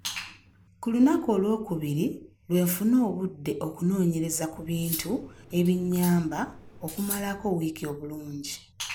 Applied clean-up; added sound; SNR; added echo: none; Cutlery, silverware; 13 dB; none.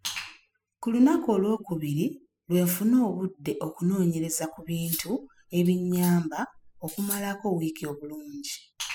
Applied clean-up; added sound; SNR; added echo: classical method spectral subtraction.